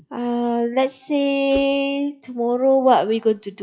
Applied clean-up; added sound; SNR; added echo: classical method WPE with log-MMSE.